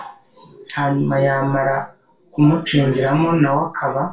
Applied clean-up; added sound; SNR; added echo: none; none; none; reverberation time 0.3 s.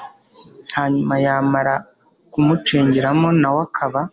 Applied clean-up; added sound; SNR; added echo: none; none; none; none.